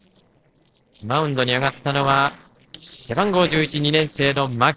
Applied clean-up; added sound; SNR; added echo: neural separator model SepFormer DNS4.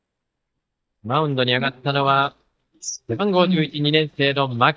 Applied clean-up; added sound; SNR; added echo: neural mask model DeepFilterNet 3.